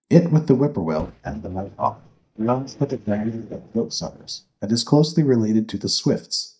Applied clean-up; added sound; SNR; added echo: neural mask model DeepFilterNet 3.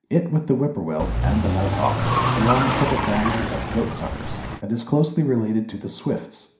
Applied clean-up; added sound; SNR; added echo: none; Car; -1 dB; reverberation time 0.5 s.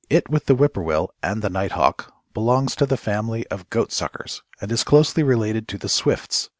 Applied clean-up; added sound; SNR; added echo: none; none; none; none.